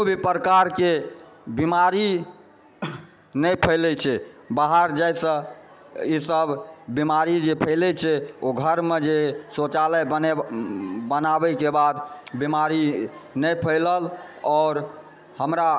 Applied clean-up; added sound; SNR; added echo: none; none; none; none.